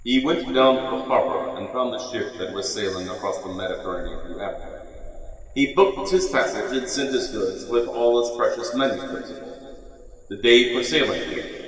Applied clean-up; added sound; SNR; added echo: none; Frog; 18 dB; reverberation time 2.6 s.